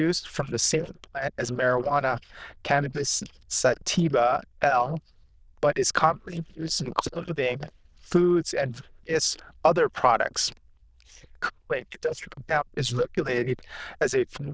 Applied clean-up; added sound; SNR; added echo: neural diffusion model UNIVERSE++.